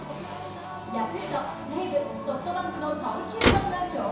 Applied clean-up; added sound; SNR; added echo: none; Motor vehicle (road); 1 dB; reverberation time 0.7 s.